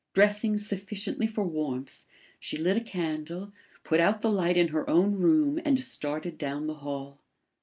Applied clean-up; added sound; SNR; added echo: none; none; none; none.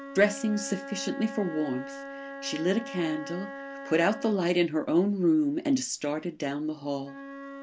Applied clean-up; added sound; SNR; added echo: none; Wind instrument, woodwind instrument; 13 dB; none.